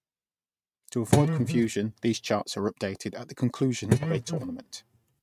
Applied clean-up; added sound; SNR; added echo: neural mask model RNNoise.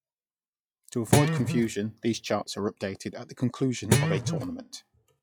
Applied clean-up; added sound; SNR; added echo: classical method log-MMSE.